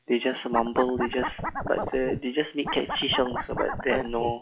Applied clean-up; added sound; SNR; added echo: classical method log-MMSE.